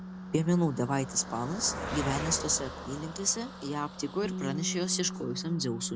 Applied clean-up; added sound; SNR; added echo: none; Car passing by + Bass guitar; 7 dB; none.